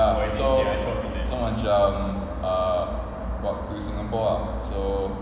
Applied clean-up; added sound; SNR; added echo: none; none; none; none.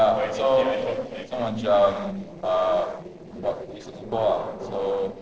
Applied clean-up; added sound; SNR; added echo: neural separator model SepFormer DNS4.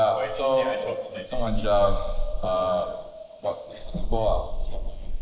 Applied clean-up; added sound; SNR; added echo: neural mask model Resemble Enhance denoiser.